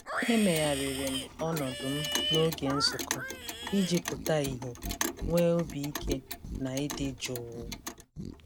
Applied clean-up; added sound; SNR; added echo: none; Clock + Livestock, farm animals, working animals; 4 dB; none.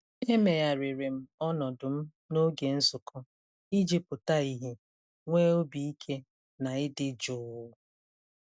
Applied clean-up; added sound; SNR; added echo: none; none; none; none.